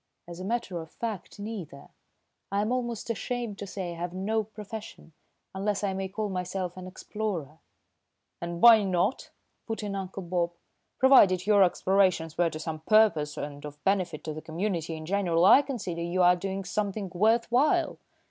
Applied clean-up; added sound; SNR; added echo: none; none; none; none.